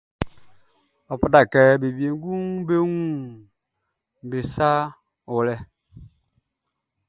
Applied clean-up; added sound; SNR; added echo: none; none; none; none.